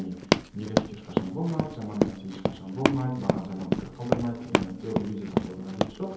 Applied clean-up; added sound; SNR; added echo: none; Run; -4 dB; reverberation time 0.8 s.